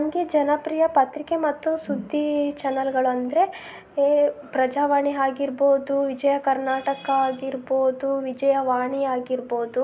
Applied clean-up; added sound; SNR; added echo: none; none; none; none.